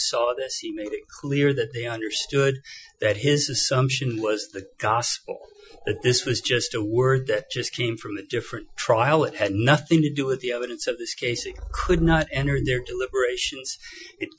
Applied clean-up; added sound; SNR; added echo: classical method Wiener filter.